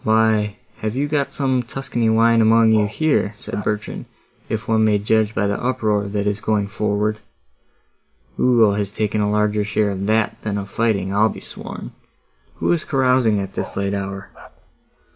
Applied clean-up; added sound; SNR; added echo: none; Bark; 19 dB; none.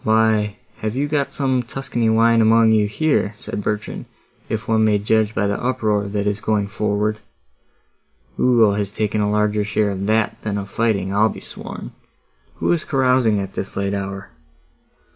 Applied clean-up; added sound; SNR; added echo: none; none; none; none.